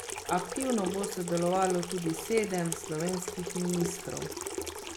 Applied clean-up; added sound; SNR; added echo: none; Sink (filling or washing) / Water tap, faucet; 6 dB; none.